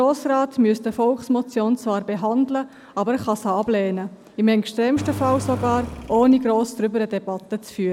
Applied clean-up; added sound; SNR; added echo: none; Engine; 11 dB; none.